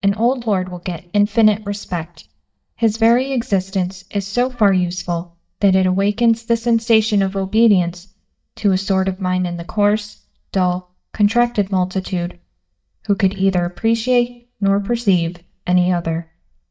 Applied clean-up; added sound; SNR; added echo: neural mask model DeepFilterNet 3.